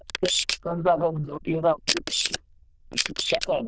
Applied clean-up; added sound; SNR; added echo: neural diffusion model UNIVERSE++.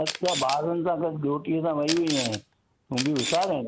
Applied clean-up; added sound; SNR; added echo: none; Camera; 9 dB; none.